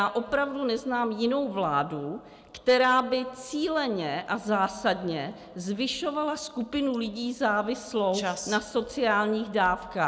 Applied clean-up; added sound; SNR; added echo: none; none; none; none.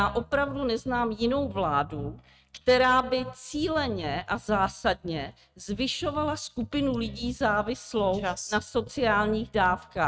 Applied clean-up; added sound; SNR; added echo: neural mask model RNNoise.